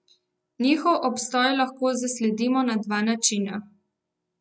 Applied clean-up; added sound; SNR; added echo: none; none; none; none.